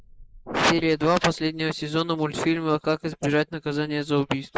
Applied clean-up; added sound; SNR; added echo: neural mask model Resemble Enhance denoiser.